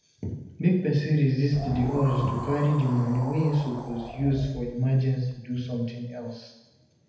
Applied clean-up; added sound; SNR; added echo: none; Wind; 11 dB; reverberation time 0.9 s.